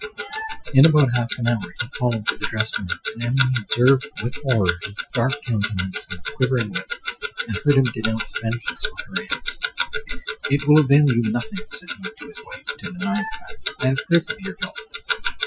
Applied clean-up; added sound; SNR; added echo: classical method Wiener filter.